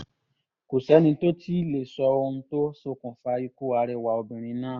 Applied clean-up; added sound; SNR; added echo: none; none; none; none.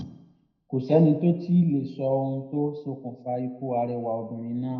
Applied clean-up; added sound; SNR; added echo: none; none; none; reverberation time 0.7 s.